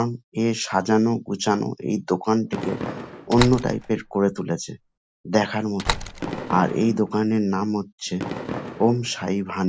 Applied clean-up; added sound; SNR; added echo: none; Fireworks + Slam; 8 dB; none.